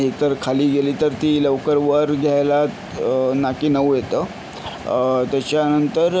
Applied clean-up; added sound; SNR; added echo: none; none; none; none.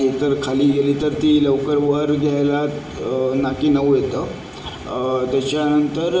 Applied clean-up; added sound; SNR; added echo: none; none; none; reverberation time 0.8 s.